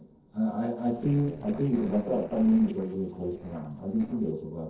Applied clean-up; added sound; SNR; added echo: neural separator model SepFormer DNS4.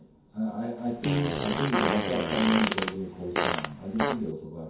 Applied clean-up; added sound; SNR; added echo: none; Fart; 0 dB; reverberation time 0.6 s.